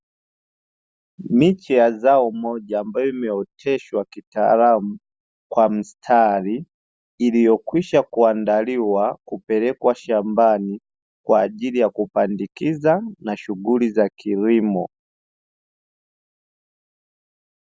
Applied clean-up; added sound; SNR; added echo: none; none; none; none.